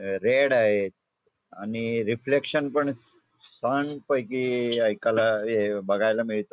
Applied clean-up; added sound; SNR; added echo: none; none; none; none.